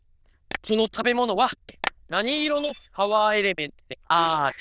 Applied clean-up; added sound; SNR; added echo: neural diffusion model UNIVERSE++.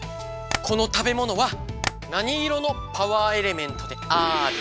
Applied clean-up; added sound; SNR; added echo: none; Tap; 10 dB; none.